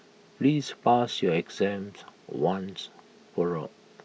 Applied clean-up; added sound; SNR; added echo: none; none; none; none.